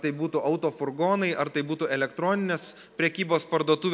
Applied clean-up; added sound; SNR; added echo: none; none; none; none.